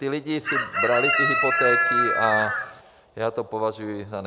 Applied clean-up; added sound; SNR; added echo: none; Chicken, rooster; -4 dB; none.